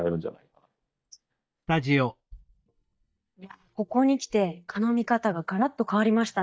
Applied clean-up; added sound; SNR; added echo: neural mask model DeepFilterNet 3.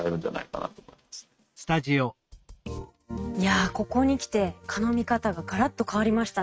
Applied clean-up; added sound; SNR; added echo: neural mask model RNNoise.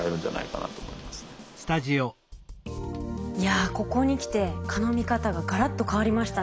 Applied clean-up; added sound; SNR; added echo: none; Drum / Drum kit; 17 dB; none.